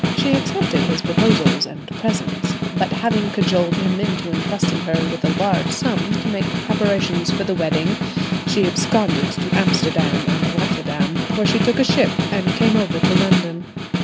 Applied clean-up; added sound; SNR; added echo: none; Snare drum; -2 dB; none.